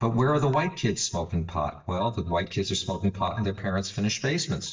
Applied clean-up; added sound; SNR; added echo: neural mask model DeepFilterNet 3.